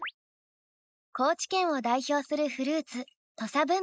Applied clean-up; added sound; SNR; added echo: neural mask model Resemble Enhance denoiser.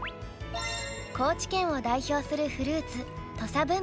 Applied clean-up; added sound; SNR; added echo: none; Mechanical fan + Wind instrument, woodwind instrument; 17 dB; none.